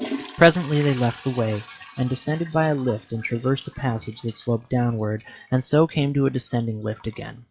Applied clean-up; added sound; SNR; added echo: classical method log-MMSE.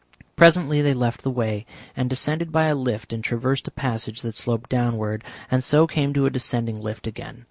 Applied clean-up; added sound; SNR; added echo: none; none; none; none.